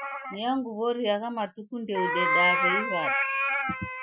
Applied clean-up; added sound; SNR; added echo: classical method Wiener filter.